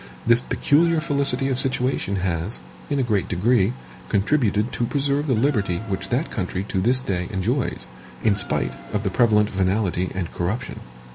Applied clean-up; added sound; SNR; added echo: none; Insect; 18 dB; none.